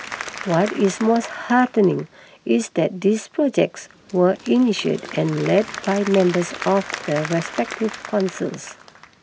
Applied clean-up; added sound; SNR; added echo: none; Applause / Crowd; 14 dB; none.